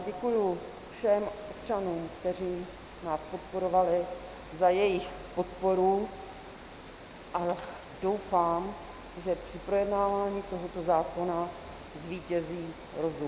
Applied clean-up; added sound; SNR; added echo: none; Water; 15 dB; none.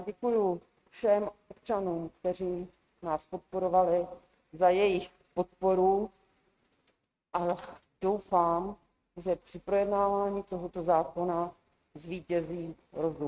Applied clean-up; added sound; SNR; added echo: neural mask model RNNoise.